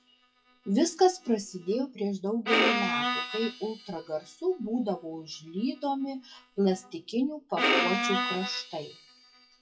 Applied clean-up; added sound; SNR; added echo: classical method WPE with log-MMSE.